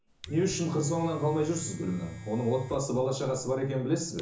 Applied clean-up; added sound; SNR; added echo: none; Domestic sounds, home sounds; 16 dB; reverberation time 0.7 s.